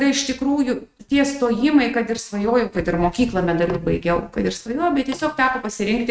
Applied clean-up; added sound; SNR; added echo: neural mask model RNNoise.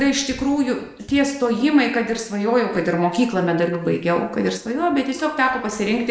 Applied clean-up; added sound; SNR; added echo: neural mask model Resemble Enhance denoiser.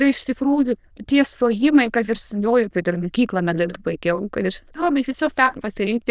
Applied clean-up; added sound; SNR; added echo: neural diffusion model UNIVERSE++.